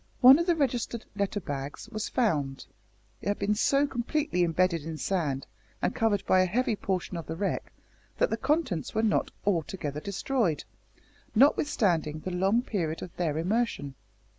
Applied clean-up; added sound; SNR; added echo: none; none; none; none.